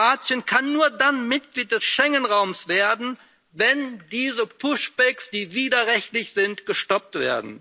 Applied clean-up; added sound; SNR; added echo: none; none; none; none.